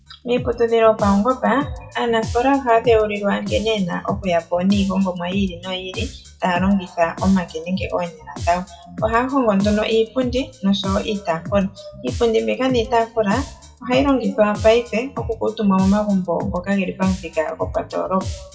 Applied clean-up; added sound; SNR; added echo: classical method WPE with log-MMSE.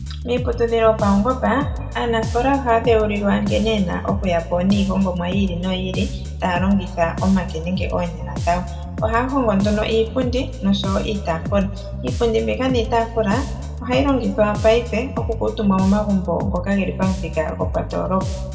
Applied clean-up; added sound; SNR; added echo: none; Bass guitar; 6 dB; reverberation time 1.3 s.